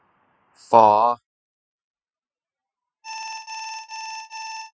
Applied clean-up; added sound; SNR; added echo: classical method Wiener filter.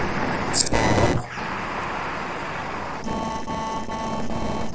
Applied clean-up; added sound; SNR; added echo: neural separator model SepFormer DNS4.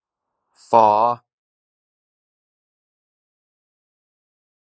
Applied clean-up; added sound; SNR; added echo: neural mask model Resemble Enhance denoiser.